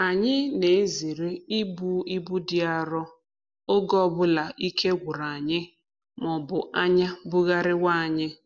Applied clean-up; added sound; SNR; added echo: none; none; none; none.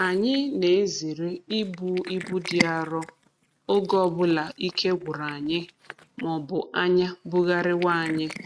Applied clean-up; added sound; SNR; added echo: neural mask model RNNoise.